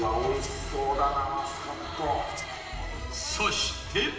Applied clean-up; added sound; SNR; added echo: none; Rattle (instrument); 17 dB; reverberation time 1.0 s.